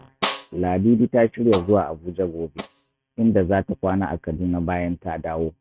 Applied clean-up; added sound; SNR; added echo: neural mask model RNNoise.